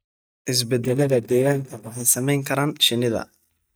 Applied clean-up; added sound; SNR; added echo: neural mask model DeepFilterNet 3.